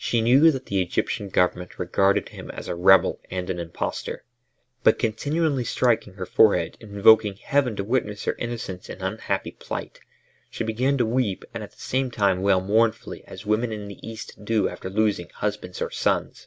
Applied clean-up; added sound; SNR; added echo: none; none; none; none.